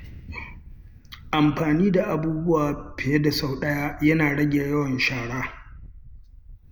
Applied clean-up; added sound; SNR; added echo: none; Wind; 17 dB; none.